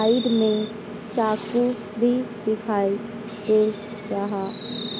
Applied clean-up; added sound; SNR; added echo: none; Fireworks; 10 dB; none.